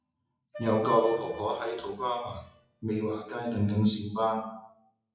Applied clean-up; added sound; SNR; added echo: classical method WPE with log-MMSE.